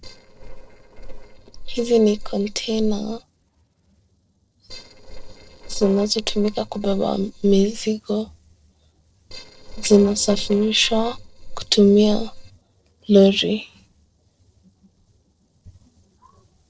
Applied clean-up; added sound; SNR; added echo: neural separator model SepFormer DNS4.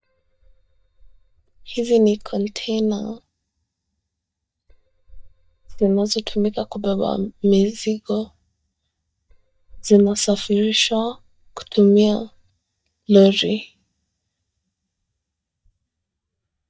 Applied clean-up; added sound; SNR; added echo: neural mask model DeepFilterNet 3.